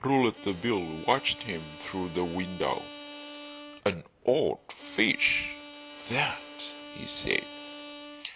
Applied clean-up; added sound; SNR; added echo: none; Bowed string instrument; 14 dB; none.